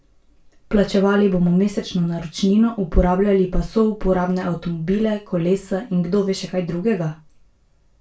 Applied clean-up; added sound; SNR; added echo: none; none; none; reverberation time 0.2 s.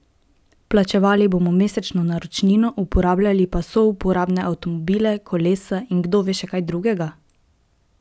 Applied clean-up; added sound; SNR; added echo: none; none; none; none.